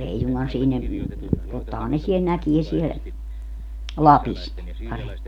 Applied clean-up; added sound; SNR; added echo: none; none; none; none.